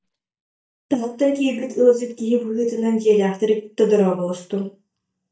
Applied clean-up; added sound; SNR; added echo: neural mask model DeepFilterNet 3.